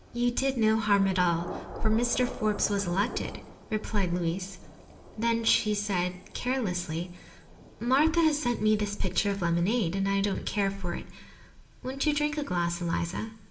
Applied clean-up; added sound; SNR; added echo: none; Thunder / Rain; 18 dB; reverberation time 0.7 s.